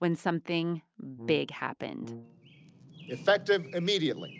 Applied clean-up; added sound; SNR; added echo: none; Brass instrument; 16 dB; none.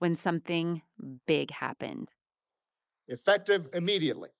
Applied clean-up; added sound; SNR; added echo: neural mask model Resemble Enhance denoiser.